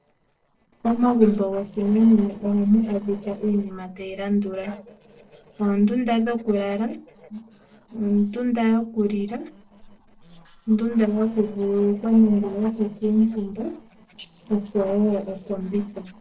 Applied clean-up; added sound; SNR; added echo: neural separator model SepFormer DNS4.